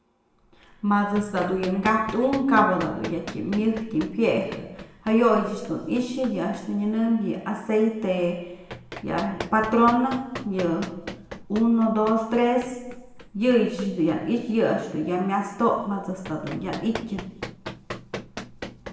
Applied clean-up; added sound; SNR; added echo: none; Run; 15 dB; reverberation time 1.0 s.